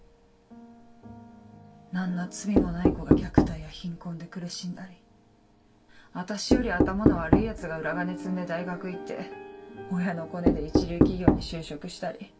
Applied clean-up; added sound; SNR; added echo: none; Knock; -5 dB; reverberation time 0.2 s.